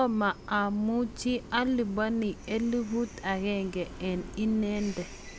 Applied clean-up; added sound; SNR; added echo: none; Train; 15 dB; none.